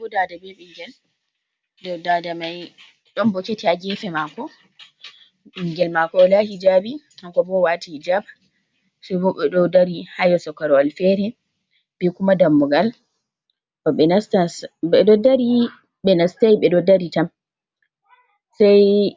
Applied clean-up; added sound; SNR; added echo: none; none; none; none.